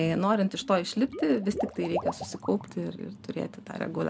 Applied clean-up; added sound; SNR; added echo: none; Water / Liquid; 11 dB; none.